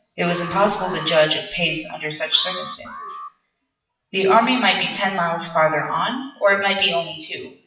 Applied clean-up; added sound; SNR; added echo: classical method WPE with log-MMSE.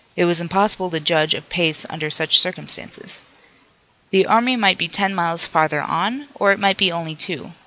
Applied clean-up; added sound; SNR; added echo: none; none; none; none.